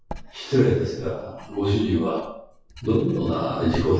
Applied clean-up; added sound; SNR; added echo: classical method WPE with log-MMSE.